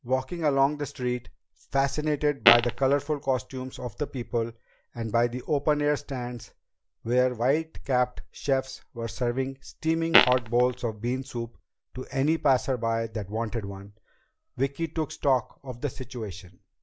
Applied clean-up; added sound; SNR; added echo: none; Fart; -2 dB; none.